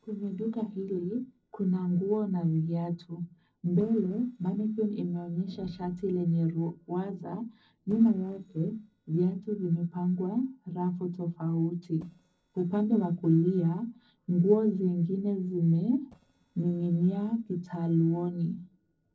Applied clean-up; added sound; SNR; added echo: neural separator model SepFormer DNS4.